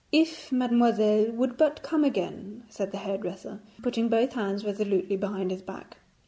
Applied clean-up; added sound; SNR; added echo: none; none; none; none.